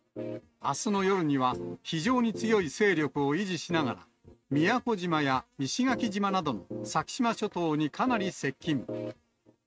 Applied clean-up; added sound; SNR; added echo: neural mask model RNNoise.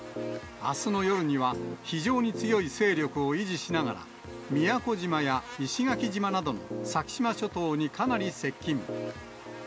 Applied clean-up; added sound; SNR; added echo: none; Buzz; 19 dB; none.